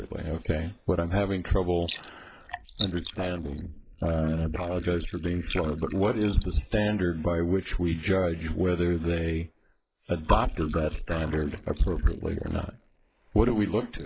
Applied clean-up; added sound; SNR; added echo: neural mask model Resemble Enhance denoiser.